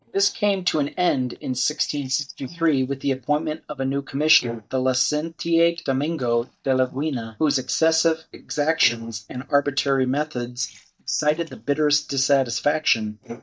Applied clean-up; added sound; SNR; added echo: neural mask model DeepFilterNet 3.